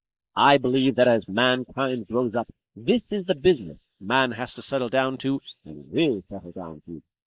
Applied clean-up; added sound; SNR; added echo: neural mask model Resemble Enhance denoiser.